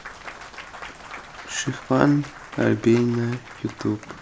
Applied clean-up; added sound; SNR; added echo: none; Applause / Cheering / Clapping; 15 dB; none.